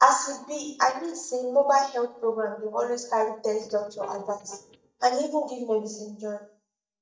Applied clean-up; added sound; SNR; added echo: neural mask model DeepFilterNet 3.